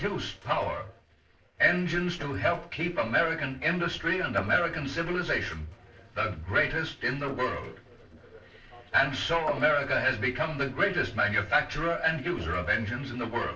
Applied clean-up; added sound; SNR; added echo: neural separator model SepFormer DNS4.